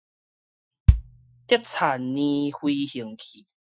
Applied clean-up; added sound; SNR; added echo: classical method Wiener filter.